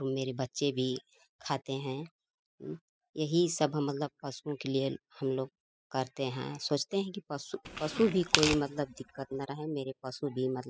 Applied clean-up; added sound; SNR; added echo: classical method spectral subtraction.